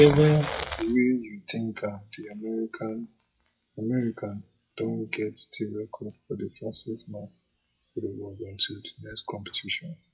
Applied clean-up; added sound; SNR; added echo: classical method WPE with log-MMSE.